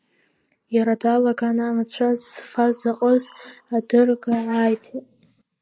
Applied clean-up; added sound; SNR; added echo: neural mask model Resemble Enhance denoiser.